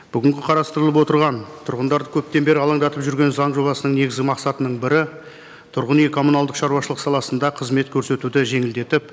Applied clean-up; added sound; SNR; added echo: none; none; none; none.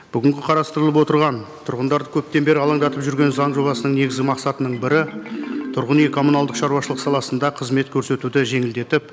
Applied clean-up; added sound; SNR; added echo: none; Marimba, xylophone; 14 dB; none.